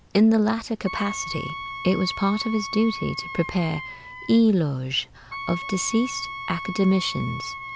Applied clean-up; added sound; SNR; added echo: none; Wind instrument, woodwind instrument; 11 dB; none.